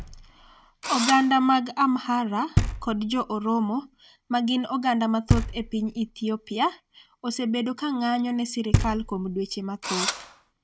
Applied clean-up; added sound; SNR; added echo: none; Engine / Drill + Knock; 5 dB; none.